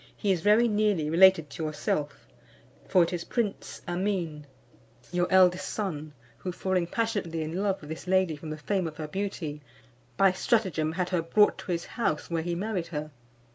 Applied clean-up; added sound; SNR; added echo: none; none; none; none.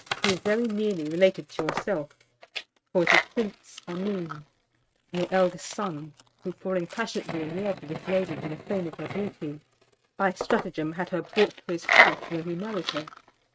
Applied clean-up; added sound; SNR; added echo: neural mask model RNNoise.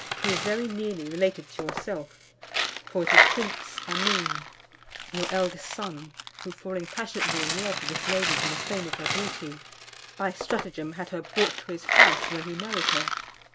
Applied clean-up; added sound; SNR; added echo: none; Coin (dropping); -4 dB; none.